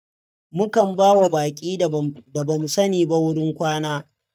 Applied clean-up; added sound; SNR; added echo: neural mask model DeepFilterNet 3.